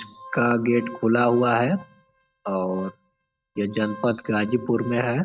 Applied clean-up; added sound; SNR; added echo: neural mask model RNNoise.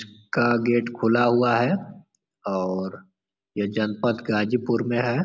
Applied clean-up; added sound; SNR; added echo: none; none; none; none.